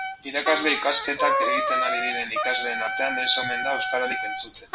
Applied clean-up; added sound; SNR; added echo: none; Wind instrument, woodwind instrument; 0 dB; none.